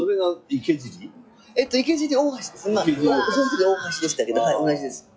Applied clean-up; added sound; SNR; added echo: classical method log-MMSE.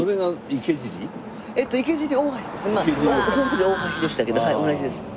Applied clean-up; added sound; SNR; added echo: none; Car passing by; 14 dB; none.